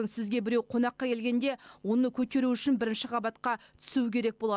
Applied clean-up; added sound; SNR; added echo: none; none; none; none.